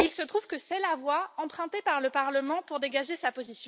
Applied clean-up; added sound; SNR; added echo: none; Writing; 10 dB; none.